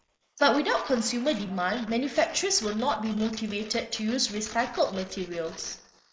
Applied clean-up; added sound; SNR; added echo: neural mask model Resemble Enhance denoiser.